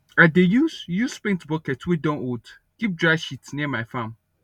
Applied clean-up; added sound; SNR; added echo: none; none; none; none.